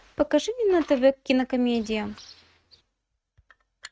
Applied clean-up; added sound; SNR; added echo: neural mask model RNNoise.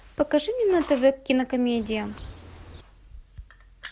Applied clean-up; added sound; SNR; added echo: none; Bird; 16 dB; none.